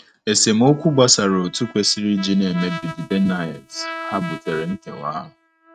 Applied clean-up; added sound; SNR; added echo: neural mask model RNNoise.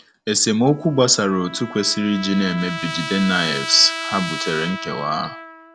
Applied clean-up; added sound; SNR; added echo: none; Trumpet; 10 dB; none.